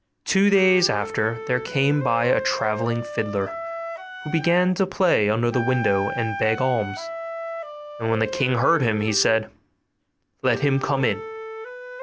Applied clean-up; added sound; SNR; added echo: none; Wind instrument, woodwind instrument; 10 dB; none.